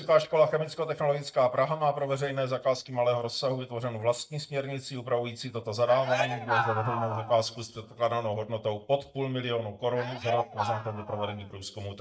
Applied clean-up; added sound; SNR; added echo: neural mask model DeepFilterNet 3.